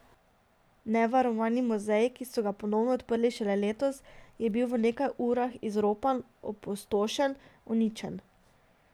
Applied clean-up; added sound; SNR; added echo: none; none; none; none.